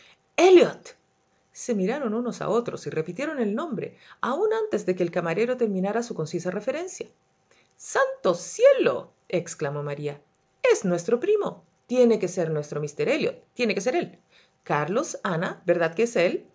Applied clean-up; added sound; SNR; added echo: none; none; none; none.